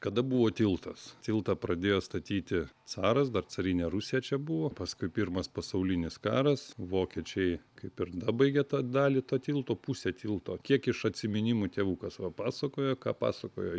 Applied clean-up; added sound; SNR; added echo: none; none; none; none.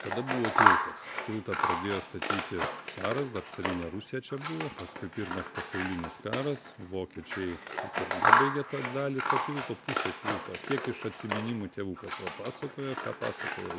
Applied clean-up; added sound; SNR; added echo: none; Scissors; -3 dB; none.